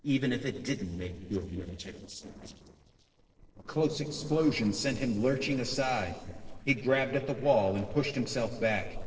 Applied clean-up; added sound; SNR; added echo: neural separator model SepFormer DNS4.